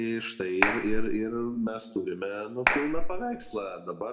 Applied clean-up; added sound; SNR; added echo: none; Clapping; -4 dB; reverberation time 1.3 s.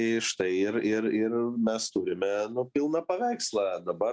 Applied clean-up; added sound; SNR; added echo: none; none; none; none.